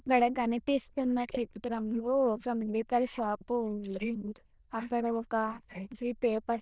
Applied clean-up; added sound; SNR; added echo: neural diffusion model UNIVERSE++.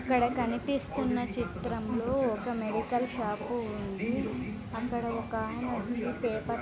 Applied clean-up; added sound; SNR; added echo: none; none; none; none.